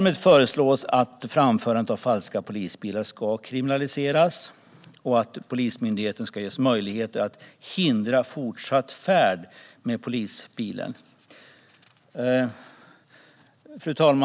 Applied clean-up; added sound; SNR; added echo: none; none; none; none.